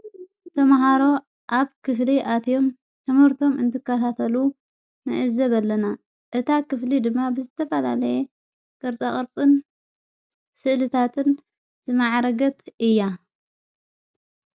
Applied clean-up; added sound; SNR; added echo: none; none; none; none.